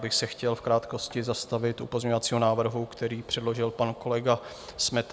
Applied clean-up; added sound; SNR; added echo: none; none; none; none.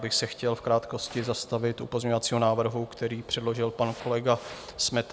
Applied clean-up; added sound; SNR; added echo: none; Fire; 19 dB; none.